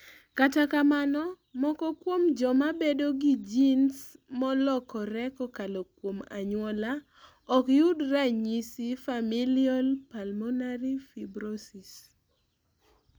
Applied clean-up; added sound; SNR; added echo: none; none; none; none.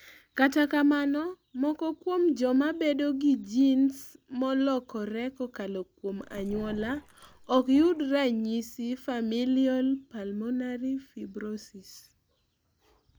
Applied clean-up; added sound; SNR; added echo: none; Growling; 20 dB; none.